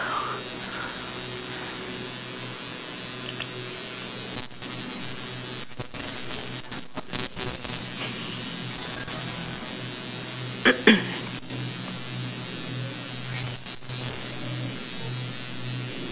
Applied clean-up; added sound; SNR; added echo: none; none; none; none.